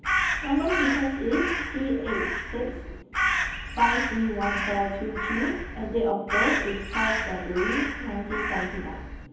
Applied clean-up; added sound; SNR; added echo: none; Crow; 1 dB; reverberation time 1.3 s.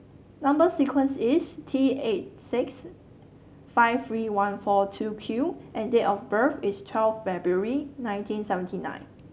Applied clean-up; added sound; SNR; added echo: none; none; none; none.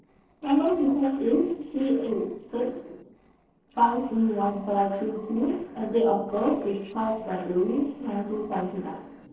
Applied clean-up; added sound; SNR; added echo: neural separator model SepFormer DNS4.